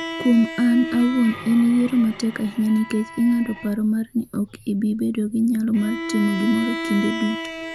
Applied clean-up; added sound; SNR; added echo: none; Bowed string instrument; 11 dB; none.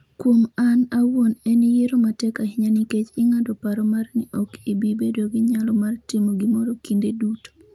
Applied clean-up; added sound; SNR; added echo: none; none; none; none.